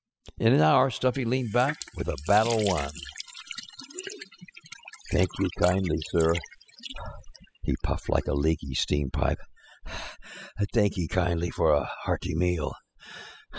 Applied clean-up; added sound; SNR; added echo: classical method spectral subtraction.